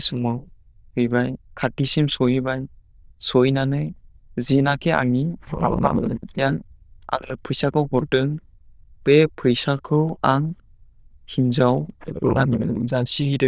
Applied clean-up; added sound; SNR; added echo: neural diffusion model UNIVERSE++.